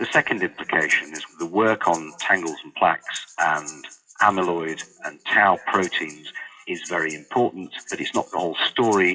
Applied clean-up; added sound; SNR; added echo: classical method WPE with log-MMSE.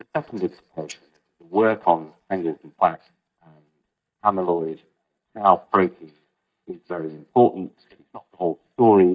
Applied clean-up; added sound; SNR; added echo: neural mask model DeepFilterNet 3.